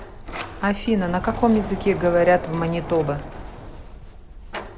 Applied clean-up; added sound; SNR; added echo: none; Sliding door; 10 dB; none.